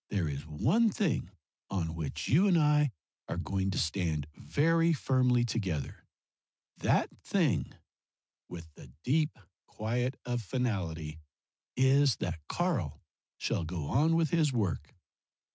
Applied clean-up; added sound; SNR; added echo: none; none; none; none.